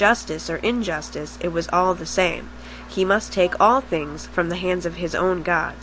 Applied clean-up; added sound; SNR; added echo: none; none; none; none.